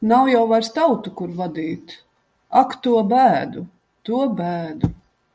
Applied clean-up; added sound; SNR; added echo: none; none; none; none.